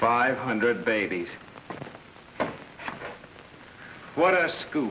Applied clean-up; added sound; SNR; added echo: none; none; none; none.